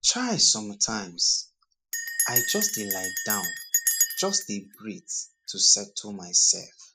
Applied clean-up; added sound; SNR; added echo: classical method spectral subtraction.